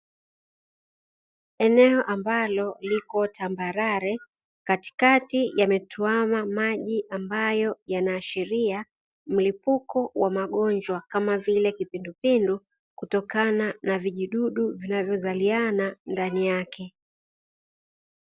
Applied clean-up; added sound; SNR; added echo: none; none; none; none.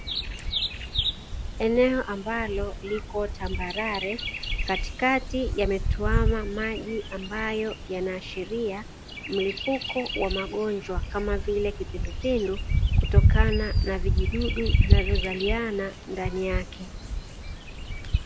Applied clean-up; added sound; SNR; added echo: none; Bird vocalization, bird call, bird song; -3 dB; none.